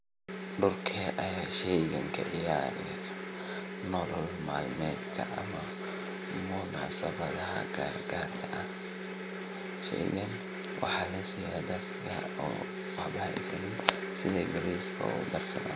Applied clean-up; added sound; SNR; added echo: none; none; none; none.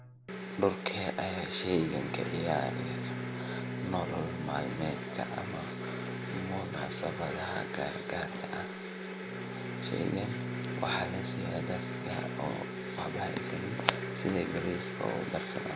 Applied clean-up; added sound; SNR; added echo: none; Bowed string instrument; 9 dB; none.